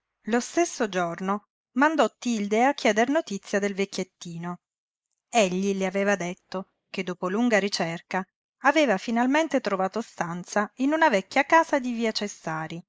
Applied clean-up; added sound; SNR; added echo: neural mask model Resemble Enhance denoiser.